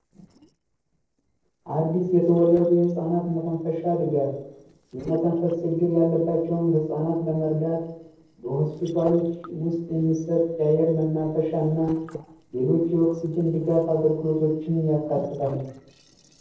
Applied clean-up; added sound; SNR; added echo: neural separator model SepFormer DNS4.